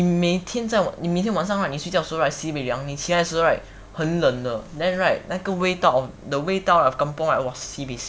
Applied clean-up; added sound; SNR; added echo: none; none; none; none.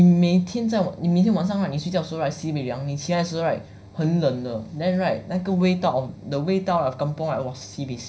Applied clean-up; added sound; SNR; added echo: none; none; none; reverberation time 0.5 s.